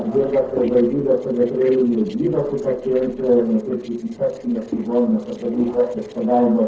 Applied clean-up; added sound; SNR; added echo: neural separator model SepFormer DNS4.